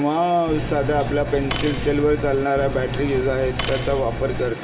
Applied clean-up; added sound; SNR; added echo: none; Cutlery, silverware; 5 dB; reverberation time 1.1 s.